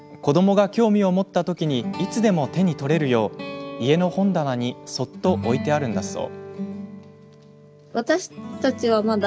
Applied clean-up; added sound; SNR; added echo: none; none; none; none.